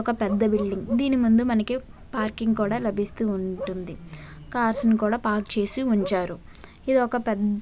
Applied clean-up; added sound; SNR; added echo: none; Bark; 18 dB; none.